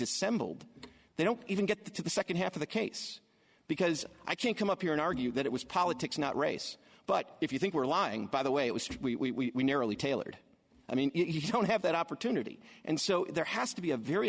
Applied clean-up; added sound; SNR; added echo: none; none; none; none.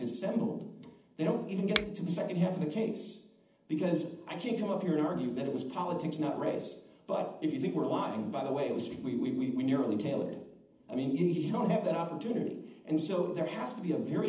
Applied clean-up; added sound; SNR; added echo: none; Finger snapping; 4 dB; reverberation time 0.8 s.